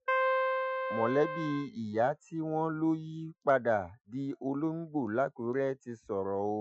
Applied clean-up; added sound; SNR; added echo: classical method Wiener filter.